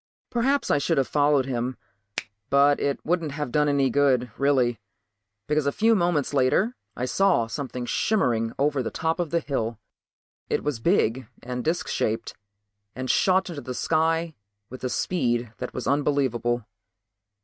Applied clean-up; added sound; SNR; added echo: neural mask model RNNoise.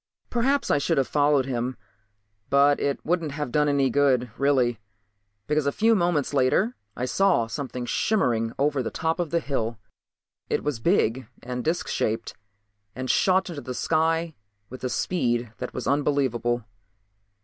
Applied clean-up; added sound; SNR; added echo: none; none; none; none.